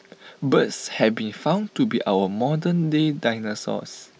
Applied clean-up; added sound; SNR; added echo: none; none; none; none.